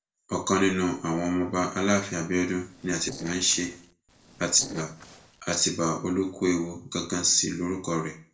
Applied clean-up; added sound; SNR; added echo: neural separator model SepFormer DNS4.